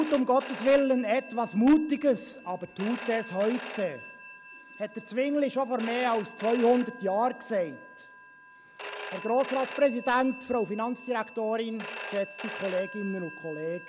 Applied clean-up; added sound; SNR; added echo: none; Telephone; 7 dB; none.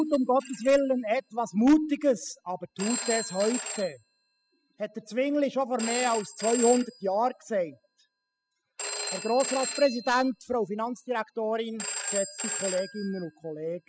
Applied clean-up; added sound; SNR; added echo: classical method spectral subtraction.